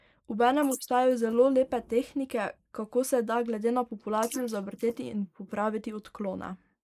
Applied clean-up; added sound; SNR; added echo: neural mask model Resemble Enhance denoiser.